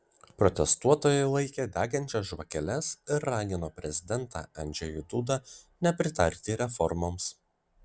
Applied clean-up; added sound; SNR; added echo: none; none; none; none.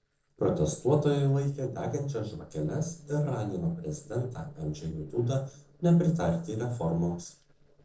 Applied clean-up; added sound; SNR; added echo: neural separator model SepFormer DNS4.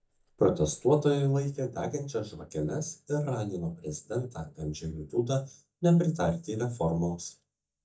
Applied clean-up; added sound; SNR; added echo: neural mask model DeepFilterNet 3.